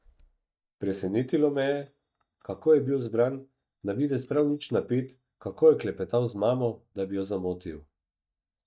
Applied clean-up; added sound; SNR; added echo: neural mask model DeepFilterNet 3.